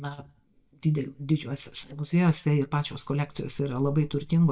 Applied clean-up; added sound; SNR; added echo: neural mask model DeepFilterNet 3.